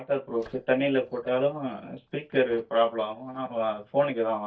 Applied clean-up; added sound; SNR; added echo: neural mask model DeepFilterNet 3.